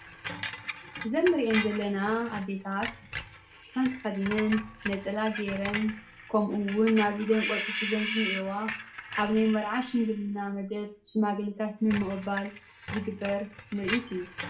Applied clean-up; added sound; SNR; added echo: none; Screech; 9 dB; reverberation time 0.3 s.